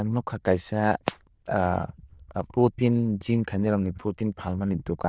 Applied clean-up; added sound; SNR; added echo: neural diffusion model UNIVERSE++.